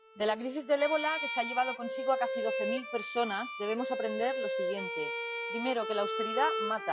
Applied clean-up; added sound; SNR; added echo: classical method log-MMSE.